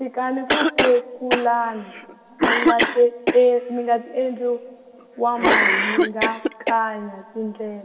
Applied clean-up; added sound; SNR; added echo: none; Cough; 1 dB; reverberation time 1.7 s.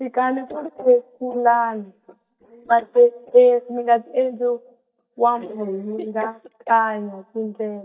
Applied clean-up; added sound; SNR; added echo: neural mask model DeepFilterNet 3.